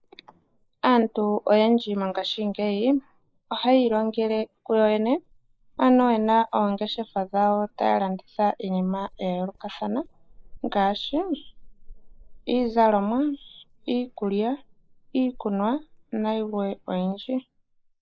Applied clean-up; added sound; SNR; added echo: neural mask model Resemble Enhance denoiser.